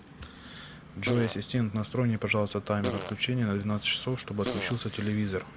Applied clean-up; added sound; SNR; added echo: none; Fart; 11 dB; none.